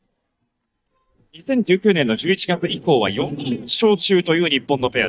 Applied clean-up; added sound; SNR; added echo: neural mask model DeepFilterNet 3.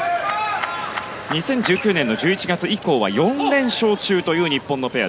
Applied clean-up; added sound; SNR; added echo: none; none; none; none.